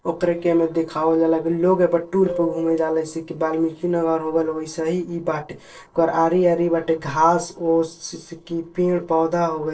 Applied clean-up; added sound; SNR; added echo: neural separator model SepFormer DNS4.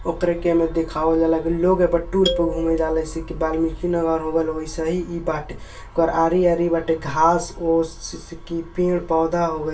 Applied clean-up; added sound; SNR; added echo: none; Marimba, xylophone; 10 dB; reverberation time 0.2 s.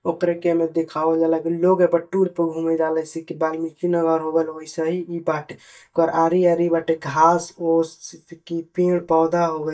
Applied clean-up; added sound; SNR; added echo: neural mask model DeepFilterNet 3.